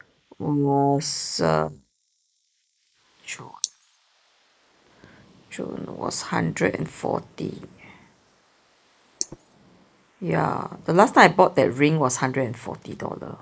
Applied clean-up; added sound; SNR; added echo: neural mask model Resemble Enhance denoiser.